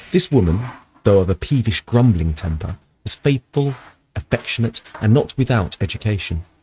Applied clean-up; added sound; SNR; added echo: neural mask model RNNoise.